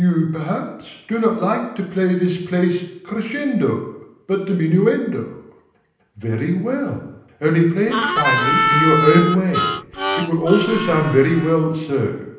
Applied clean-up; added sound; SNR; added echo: none; Harmonica; 1 dB; reverberation time 0.8 s.